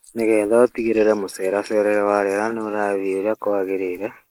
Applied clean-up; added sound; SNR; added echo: neural mask model Resemble Enhance denoiser.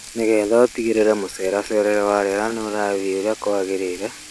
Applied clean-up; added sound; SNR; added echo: none; Frying (food); 18 dB; none.